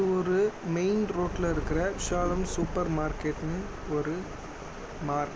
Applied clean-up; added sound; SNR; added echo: none; Purr; 8 dB; none.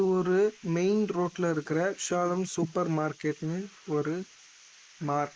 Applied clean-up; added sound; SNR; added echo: neural mask model Resemble Enhance denoiser.